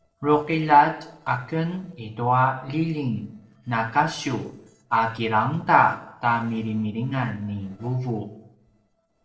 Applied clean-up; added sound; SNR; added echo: neural separator model SepFormer DNS4.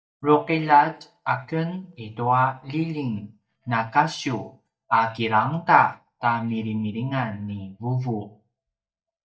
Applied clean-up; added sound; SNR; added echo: neural mask model DeepFilterNet 3.